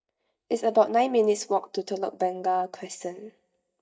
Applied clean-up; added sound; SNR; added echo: neural mask model DeepFilterNet 3.